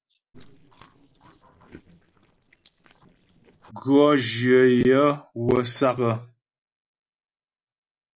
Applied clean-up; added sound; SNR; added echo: neural separator model SepFormer DNS4.